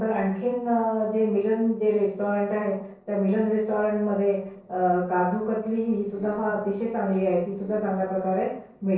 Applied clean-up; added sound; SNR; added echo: neural separator model SepFormer DNS4.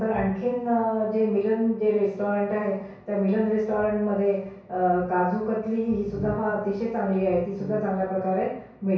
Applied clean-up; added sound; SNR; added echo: none; Brass instrument; 17 dB; reverberation time 0.6 s.